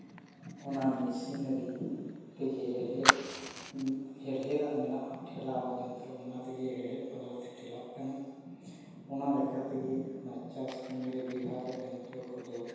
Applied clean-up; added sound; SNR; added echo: none; Fire; 4 dB; reverberation time 1.2 s.